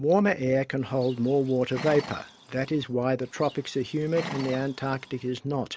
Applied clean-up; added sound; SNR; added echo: none; Livestock, farm animals, working animals; 15 dB; none.